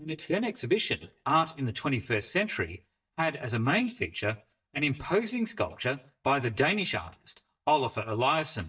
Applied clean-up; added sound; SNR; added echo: neural mask model DeepFilterNet 3.